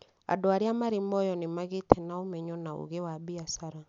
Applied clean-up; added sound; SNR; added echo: none; none; none; none.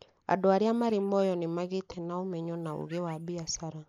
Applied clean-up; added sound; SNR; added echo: neural mask model Resemble Enhance denoiser.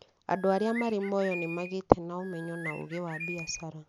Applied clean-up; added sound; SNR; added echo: none; Bird; 11 dB; none.